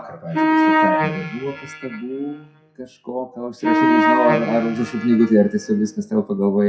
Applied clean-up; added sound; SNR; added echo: classical method WPE with log-MMSE.